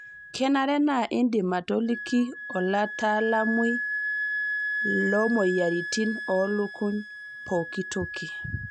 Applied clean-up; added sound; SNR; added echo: none; Wind instrument, woodwind instrument; 6 dB; none.